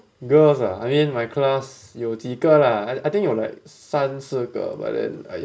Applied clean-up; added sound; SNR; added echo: none; none; none; none.